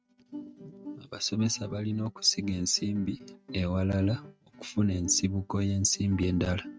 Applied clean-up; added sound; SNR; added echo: neural mask model RNNoise.